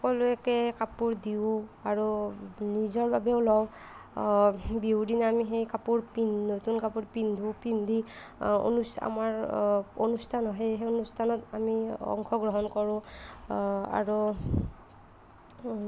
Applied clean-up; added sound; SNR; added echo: none; none; none; none.